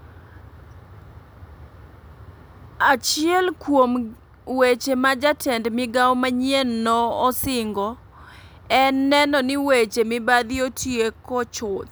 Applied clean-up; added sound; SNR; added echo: none; none; none; none.